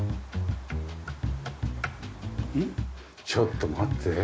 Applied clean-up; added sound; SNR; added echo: none; none; none; none.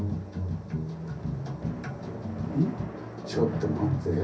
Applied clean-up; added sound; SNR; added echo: none; Drum; 9 dB; reverberation time 0.3 s.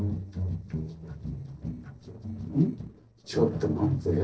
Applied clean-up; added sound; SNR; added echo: neural separator model SepFormer DNS4.